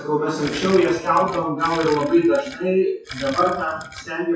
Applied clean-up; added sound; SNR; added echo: classical method WPE with log-MMSE.